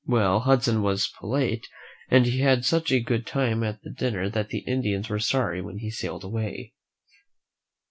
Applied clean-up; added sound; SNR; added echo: none; none; none; none.